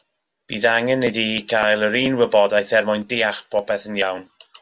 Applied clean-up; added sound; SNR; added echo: none; none; none; none.